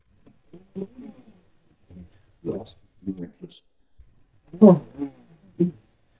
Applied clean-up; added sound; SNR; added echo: neural mask model DeepFilterNet 3.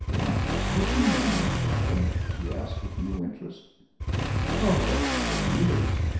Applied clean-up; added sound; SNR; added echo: none; Motorcycle / Accelerating, revving, vroom; -5 dB; reverberation time 0.7 s.